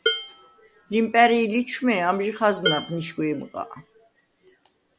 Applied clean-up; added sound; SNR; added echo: none; Dishes, pots, and pans; 5 dB; none.